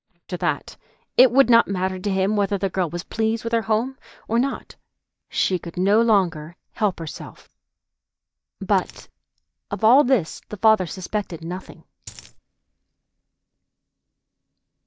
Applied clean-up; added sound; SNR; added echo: neural mask model DeepFilterNet 3.